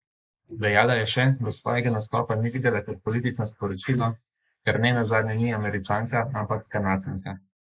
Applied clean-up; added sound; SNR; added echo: neural mask model Resemble Enhance denoiser.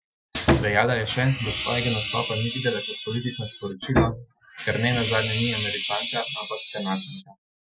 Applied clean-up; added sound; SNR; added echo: classical method Wiener filter.